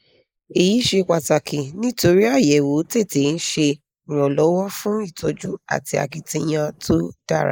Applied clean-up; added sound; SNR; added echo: neural mask model Resemble Enhance denoiser.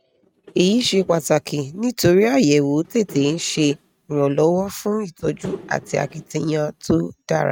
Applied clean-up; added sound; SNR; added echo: neural mask model RNNoise.